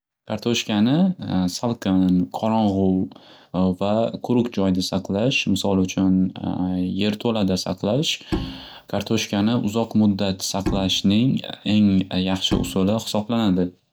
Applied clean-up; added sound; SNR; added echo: none; Bowed string instrument; 10 dB; none.